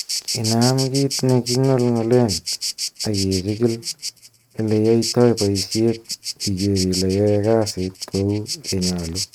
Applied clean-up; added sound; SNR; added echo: neural mask model RNNoise.